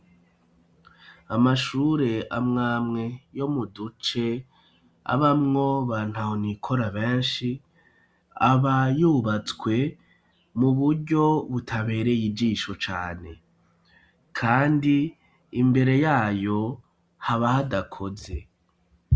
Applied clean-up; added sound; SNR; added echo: none; none; none; none.